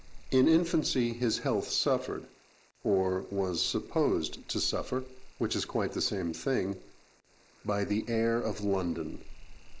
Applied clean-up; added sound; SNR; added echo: neural mask model Resemble Enhance denoiser.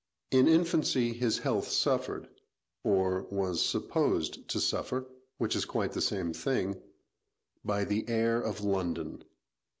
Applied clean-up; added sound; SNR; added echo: none; none; none; none.